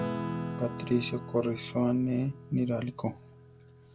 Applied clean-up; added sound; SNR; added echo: none; Acoustic guitar / Strum; 8 dB; none.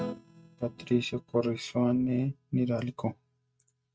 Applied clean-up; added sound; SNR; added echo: neural mask model RNNoise.